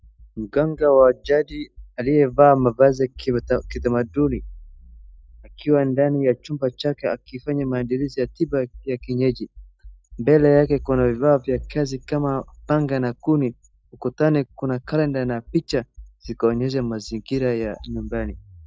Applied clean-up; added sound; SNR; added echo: classical method log-MMSE.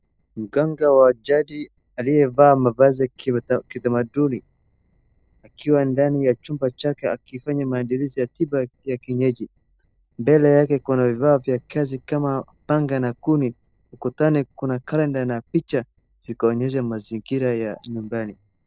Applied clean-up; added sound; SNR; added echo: neural separator model SepFormer DNS4.